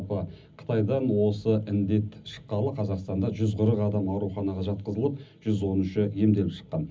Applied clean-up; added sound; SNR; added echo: none; none; none; reverberation time 0.4 s.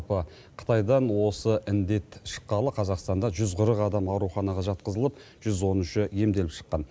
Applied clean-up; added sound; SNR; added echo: none; none; none; none.